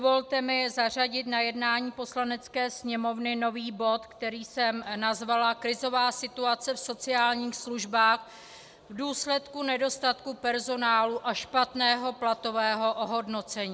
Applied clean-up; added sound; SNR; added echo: none; none; none; none.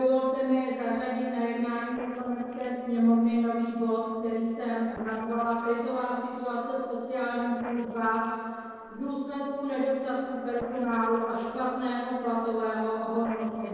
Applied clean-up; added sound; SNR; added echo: neural separator model SepFormer DNS4.